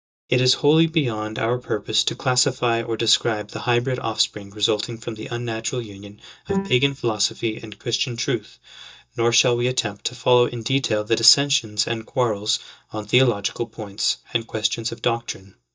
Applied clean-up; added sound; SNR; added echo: neural mask model DeepFilterNet 3.